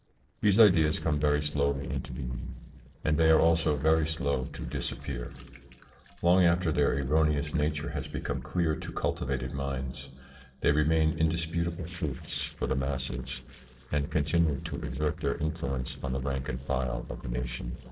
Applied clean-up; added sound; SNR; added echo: neural separator model SepFormer DNS4.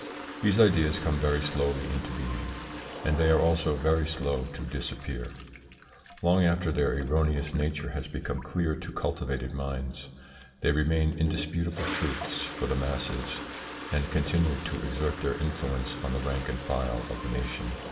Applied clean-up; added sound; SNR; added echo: none; Toilet flush; 12 dB; reverberation time 1.8 s.